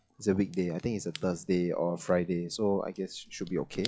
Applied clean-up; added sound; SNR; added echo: classical method log-MMSE.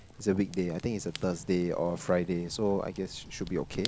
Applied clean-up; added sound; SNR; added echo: none; Fire / Rain; 14 dB; none.